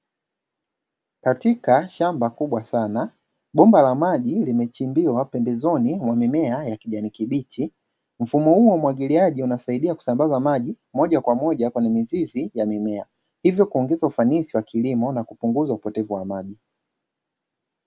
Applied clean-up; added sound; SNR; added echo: none; none; none; none.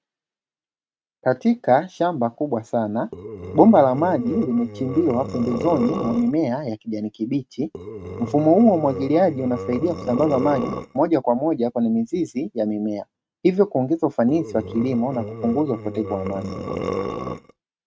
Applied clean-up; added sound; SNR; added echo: neural mask model RNNoise.